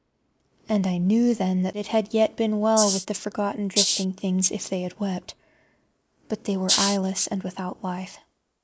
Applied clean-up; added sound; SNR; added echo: neural mask model Resemble Enhance denoiser.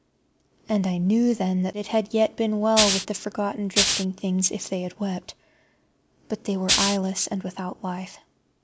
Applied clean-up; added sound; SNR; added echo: none; Rattle (instrument); -3 dB; none.